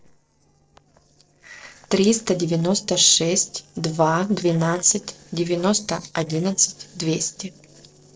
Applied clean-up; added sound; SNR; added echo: neural separator model SepFormer DNS4.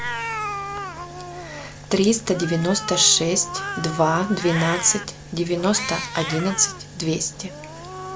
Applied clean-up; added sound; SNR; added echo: none; Cat; 9 dB; none.